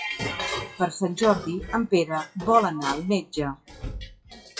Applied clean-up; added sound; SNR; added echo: classical method WPE with log-MMSE.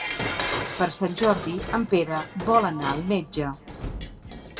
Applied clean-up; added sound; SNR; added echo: none; Dishes, pots, and pans; 6 dB; reverberation time 2.0 s.